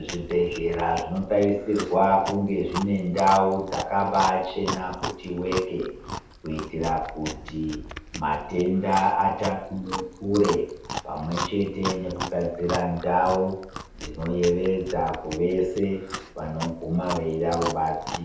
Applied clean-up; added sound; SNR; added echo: none; Chewing, mastication; 11 dB; reverberation time 0.8 s.